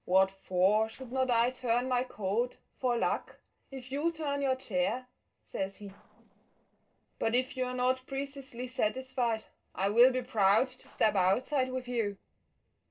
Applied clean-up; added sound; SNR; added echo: neural separator model SepFormer DNS4.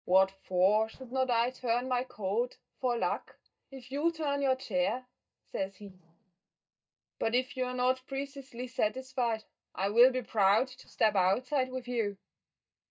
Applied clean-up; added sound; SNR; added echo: neural mask model DeepFilterNet 3.